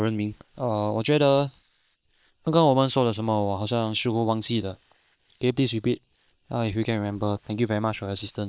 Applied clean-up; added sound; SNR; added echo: neural separator model SepFormer WHAM!.